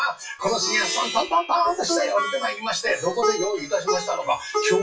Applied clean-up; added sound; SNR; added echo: classical method WPE with log-MMSE.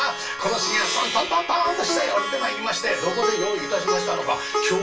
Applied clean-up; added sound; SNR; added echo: none; Plucked string instrument; 3 dB; reverberation time 0.3 s.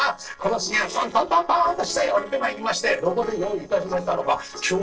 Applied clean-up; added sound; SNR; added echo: neural separator model SepFormer DNS4.